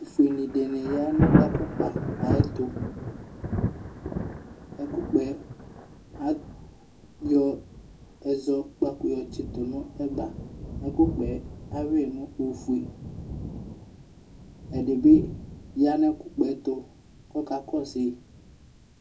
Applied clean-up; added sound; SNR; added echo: none; Thunder; 4 dB; reverberation time 0.1 s.